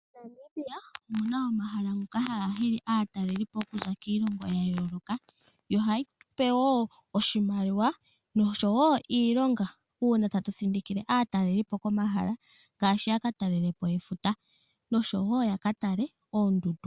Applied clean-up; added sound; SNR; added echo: none; none; none; none.